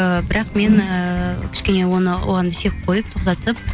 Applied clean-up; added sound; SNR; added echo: none; Whoosh, swoosh, swish; 4 dB; none.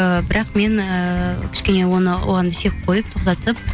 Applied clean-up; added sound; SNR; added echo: none; none; none; none.